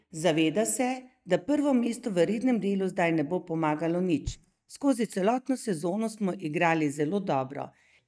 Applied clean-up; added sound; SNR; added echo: neural mask model DeepFilterNet 3.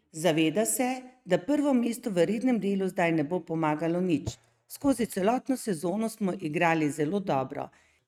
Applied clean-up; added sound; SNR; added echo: neural mask model RNNoise.